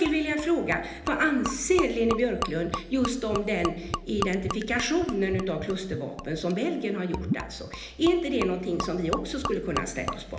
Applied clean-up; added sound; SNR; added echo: none; Gurgling / Liquid; 8 dB; reverberation time 1.0 s.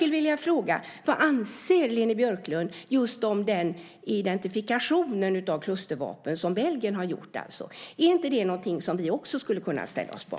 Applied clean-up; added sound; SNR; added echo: none; none; none; none.